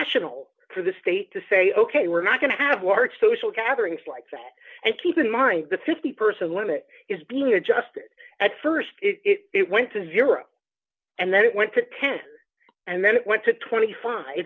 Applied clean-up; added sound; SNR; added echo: none; none; none; none.